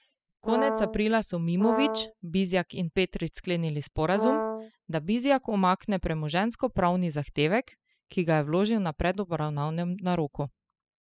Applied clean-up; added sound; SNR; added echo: classical method spectral subtraction.